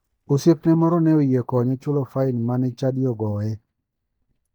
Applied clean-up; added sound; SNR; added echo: neural mask model DeepFilterNet 3.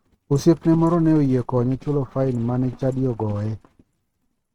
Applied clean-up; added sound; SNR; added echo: neural mask model RNNoise.